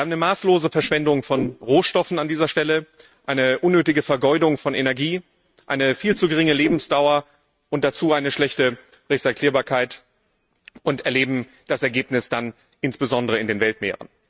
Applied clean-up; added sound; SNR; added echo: neural mask model RNNoise.